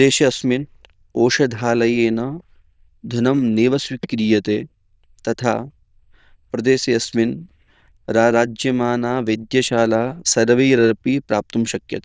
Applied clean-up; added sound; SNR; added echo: neural diffusion model UNIVERSE++.